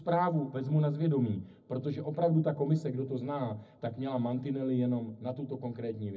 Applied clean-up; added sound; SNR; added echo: none; none; none; reverberation time 0.4 s.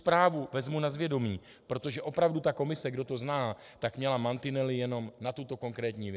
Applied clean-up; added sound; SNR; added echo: none; none; none; none.